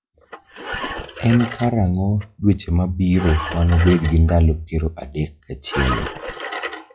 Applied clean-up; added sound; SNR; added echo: classical method log-MMSE.